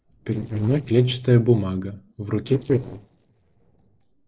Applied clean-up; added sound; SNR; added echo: neural separator model SepFormer DNS4.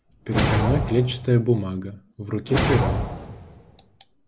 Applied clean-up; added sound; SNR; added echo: none; Whoosh, swoosh, swish; 2 dB; none.